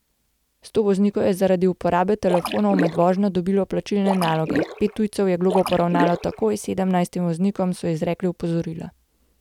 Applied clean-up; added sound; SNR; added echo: none; Splash, splatter; 7 dB; none.